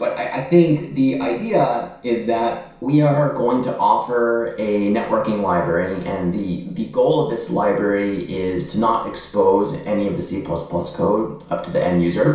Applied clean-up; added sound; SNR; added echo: none; none; none; reverberation time 0.6 s.